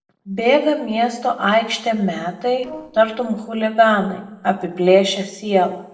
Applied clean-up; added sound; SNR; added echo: neural separator model SepFormer DNS4.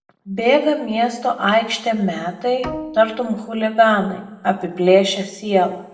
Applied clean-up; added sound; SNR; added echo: none; Bowed string instrument; 15 dB; reverberation time 0.7 s.